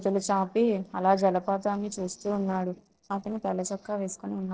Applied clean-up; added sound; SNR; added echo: neural separator model SepFormer DNS4.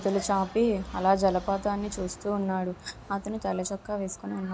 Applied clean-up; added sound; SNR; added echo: none; none; none; none.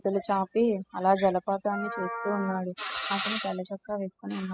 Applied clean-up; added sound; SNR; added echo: classical method spectral subtraction.